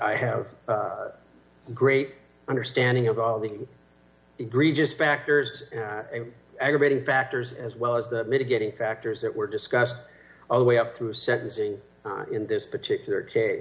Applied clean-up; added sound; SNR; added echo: none; none; none; none.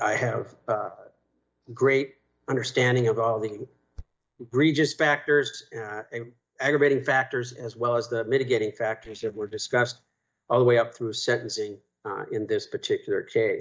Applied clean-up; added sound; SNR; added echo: neural mask model DeepFilterNet 3.